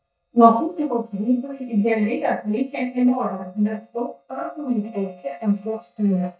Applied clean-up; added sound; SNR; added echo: neural mask model DeepFilterNet 3.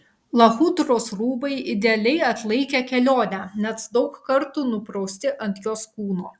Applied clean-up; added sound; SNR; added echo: none; none; none; none.